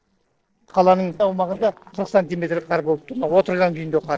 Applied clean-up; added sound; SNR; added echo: neural separator model SepFormer DNS4.